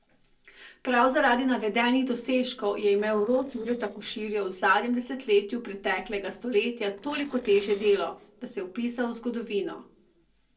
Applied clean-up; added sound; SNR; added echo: neural separator model SepFormer DNS4.